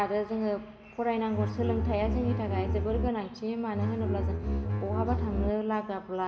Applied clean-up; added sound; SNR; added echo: none; Bowed string instrument; -1 dB; none.